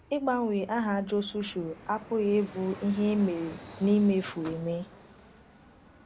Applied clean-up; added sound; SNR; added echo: none; Slam / Microwave oven + Fixed-wing aircraft, airplane; 19 dB; none.